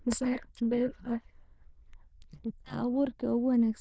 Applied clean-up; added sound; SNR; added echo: neural diffusion model UNIVERSE++.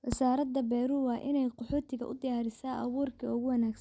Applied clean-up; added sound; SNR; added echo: none; none; none; none.